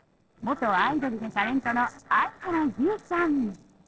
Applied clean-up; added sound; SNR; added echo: neural separator model SepFormer DNS4.